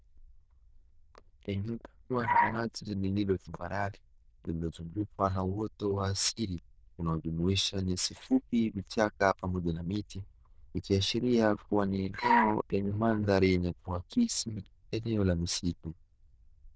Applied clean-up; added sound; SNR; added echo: neural diffusion model UNIVERSE++.